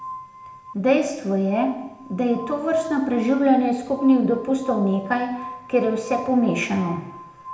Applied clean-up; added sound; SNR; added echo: none; Glass; 18 dB; reverberation time 0.7 s.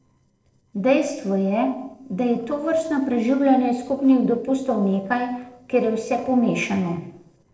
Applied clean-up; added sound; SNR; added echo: neural separator model SepFormer DNS4.